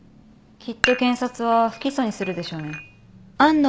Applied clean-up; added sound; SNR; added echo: none; Dishes, pots, and pans; 10 dB; none.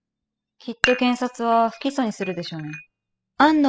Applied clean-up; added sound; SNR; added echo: classical method spectral subtraction.